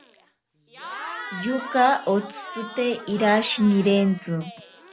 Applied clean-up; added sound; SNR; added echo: none; Crowd / Cheering; 14 dB; none.